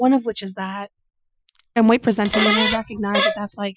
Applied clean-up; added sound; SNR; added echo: classical method Wiener filter.